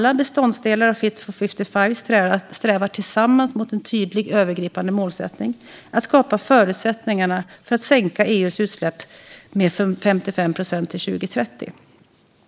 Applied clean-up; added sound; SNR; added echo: neural mask model Resemble Enhance denoiser.